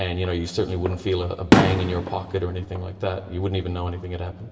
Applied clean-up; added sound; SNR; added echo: none; Fireworks; 1 dB; reverberation time 2.0 s.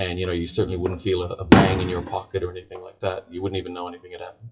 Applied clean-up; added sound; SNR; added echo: classical method WPE with log-MMSE.